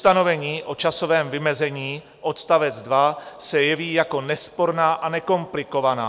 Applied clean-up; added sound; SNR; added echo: none; none; none; none.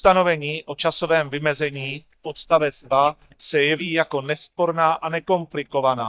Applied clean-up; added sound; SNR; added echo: neural mask model DeepFilterNet 3.